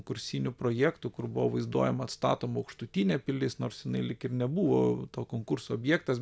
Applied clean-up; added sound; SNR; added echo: none; none; none; none.